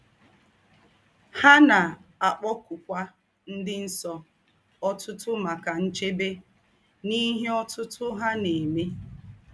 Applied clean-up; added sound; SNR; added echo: none; none; none; none.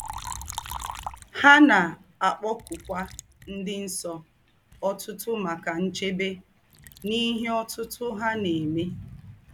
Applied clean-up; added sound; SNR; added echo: none; Liquid; 17 dB; none.